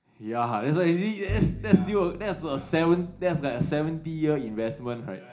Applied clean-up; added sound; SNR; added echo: none; Bowed string instrument; 12 dB; reverberation time 0.4 s.